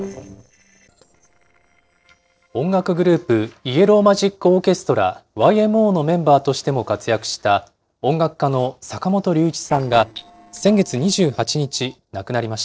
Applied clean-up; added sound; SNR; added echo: neural separator model SepFormer DNS4.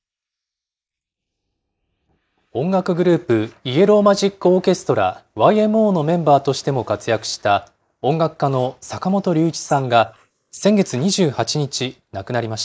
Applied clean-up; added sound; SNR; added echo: neural mask model Resemble Enhance denoiser.